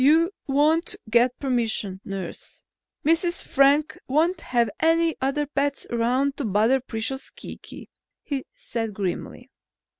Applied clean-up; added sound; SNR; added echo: none; none; none; none.